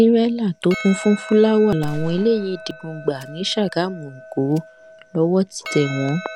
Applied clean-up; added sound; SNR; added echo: none; Gunshot, gunfire + Percussion; 15 dB; none.